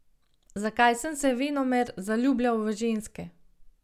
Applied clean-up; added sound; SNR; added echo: none; none; none; none.